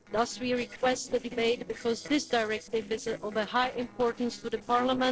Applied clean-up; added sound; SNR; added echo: neural separator model SepFormer DNS4.